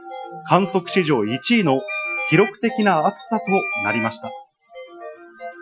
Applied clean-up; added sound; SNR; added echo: classical method Wiener filter.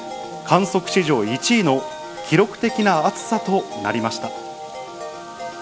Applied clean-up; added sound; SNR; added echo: none; none; none; none.